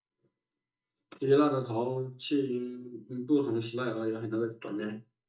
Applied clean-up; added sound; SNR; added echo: neural mask model DeepFilterNet 3.